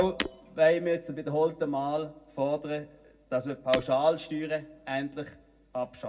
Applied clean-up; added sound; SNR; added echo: none; Shatter; 11 dB; reverberation time 0.4 s.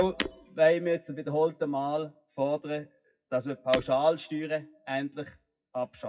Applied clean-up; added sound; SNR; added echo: classical method WPE with log-MMSE.